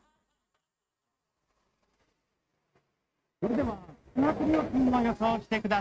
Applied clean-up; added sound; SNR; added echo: neural mask model RNNoise.